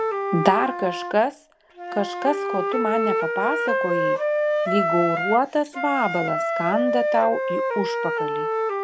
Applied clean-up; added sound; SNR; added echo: none; Wind instrument, woodwind instrument; 0 dB; none.